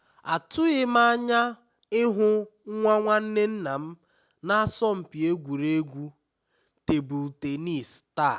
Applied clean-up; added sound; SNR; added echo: none; none; none; none.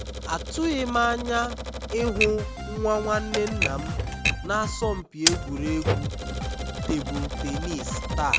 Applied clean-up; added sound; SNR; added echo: none; Drum kit + Typewriter; 0 dB; none.